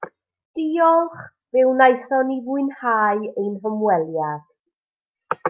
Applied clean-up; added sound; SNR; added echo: none; none; none; none.